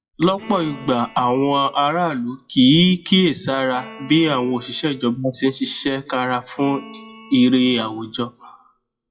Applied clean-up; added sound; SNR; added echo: classical method WPE with log-MMSE.